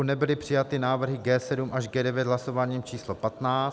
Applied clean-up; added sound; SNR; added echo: none; none; none; none.